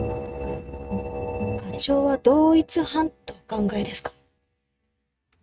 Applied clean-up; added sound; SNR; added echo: neural mask model RNNoise.